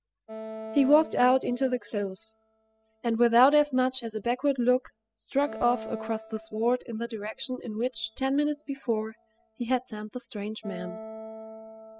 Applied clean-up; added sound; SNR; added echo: classical method spectral subtraction.